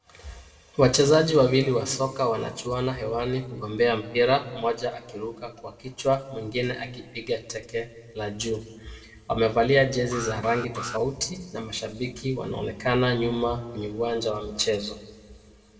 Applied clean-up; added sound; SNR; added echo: none; Alarm; 12 dB; reverberation time 1.3 s.